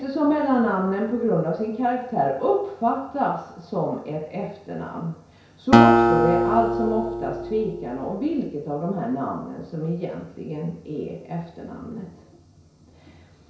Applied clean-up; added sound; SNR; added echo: none; Acoustic guitar; -5 dB; reverberation time 0.6 s.